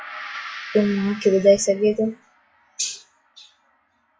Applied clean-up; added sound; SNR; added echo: classical method WPE with log-MMSE.